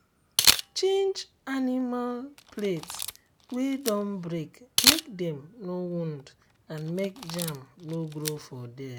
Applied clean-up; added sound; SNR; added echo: none; Camera; 0 dB; none.